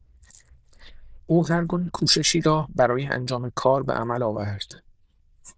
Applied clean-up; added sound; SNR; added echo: neural diffusion model UNIVERSE++.